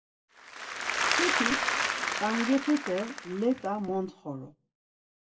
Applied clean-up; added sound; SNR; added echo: none; Applause / Crowd; -1 dB; reverberation time 0.1 s.